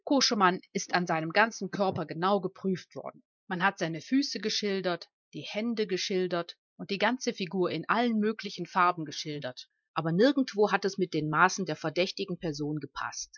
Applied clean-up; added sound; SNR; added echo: neural mask model Resemble Enhance denoiser.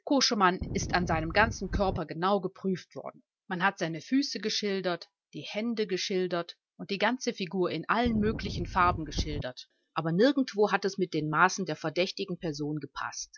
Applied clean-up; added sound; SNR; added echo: none; Wind; 5 dB; none.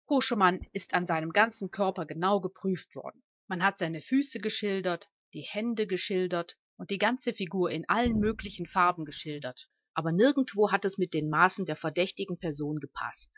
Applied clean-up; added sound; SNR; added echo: neural mask model DeepFilterNet 3.